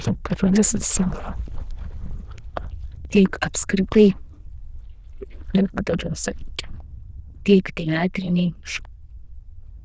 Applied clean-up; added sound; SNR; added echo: neural diffusion model UNIVERSE++.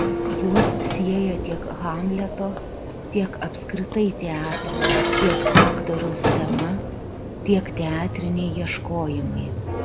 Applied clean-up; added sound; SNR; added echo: none; Church bell + Dishes, pots, and pans; -2 dB; none.